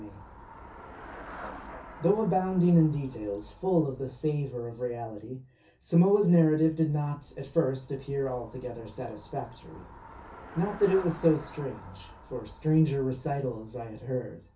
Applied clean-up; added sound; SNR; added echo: none; Traffic noise, roadway noise / Bicycle; 19 dB; reverberation time 0.3 s.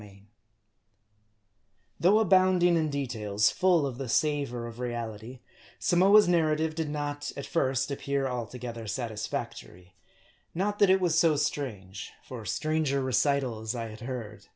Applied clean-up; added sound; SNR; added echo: none; none; none; none.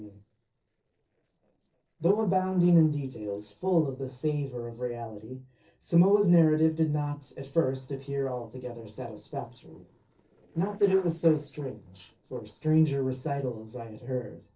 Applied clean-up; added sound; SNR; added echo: neural separator model SepFormer DNS4.